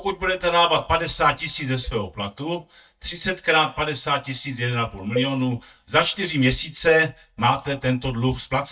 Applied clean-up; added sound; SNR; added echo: neural mask model DeepFilterNet 3.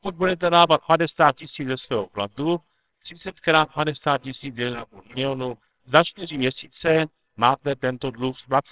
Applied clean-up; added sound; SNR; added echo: neural separator model SepFormer WHAMR!.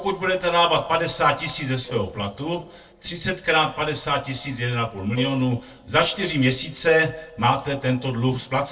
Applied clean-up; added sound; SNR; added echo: neural separator model SepFormer DNS4.